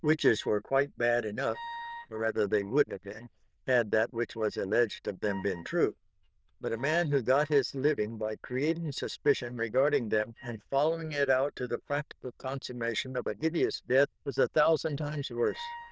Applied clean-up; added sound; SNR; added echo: neural diffusion model UNIVERSE++.